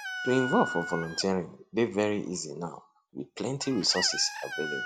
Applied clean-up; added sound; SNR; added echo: none; Chicken, rooster; 9 dB; none.